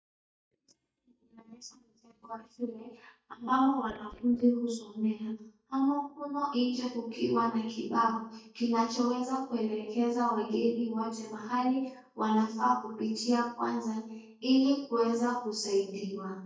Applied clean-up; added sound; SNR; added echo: neural mask model DeepFilterNet 3.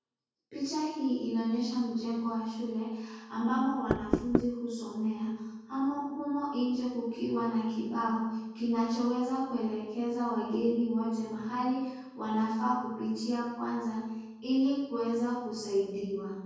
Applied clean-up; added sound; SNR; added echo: none; Knock; -1 dB; reverberation time 1.3 s.